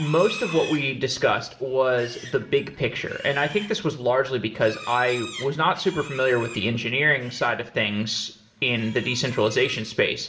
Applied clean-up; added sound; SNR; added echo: none; Livestock, farm animals, working animals; 16 dB; reverberation time 0.5 s.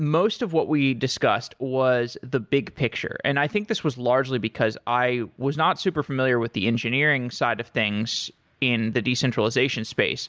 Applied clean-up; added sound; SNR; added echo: none; none; none; none.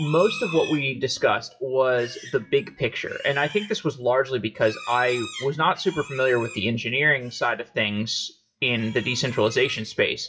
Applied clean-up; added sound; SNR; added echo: classical method WPE with log-MMSE.